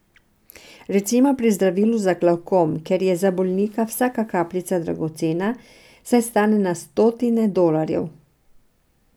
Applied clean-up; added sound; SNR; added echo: none; none; none; none.